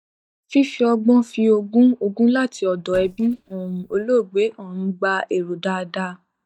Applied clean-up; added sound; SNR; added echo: neural mask model DeepFilterNet 3.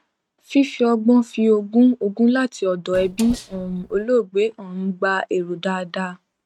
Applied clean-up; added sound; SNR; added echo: neural mask model RNNoise.